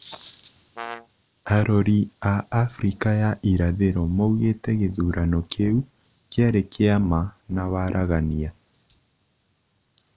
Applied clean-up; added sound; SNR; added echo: none; Brass instrument; 17 dB; none.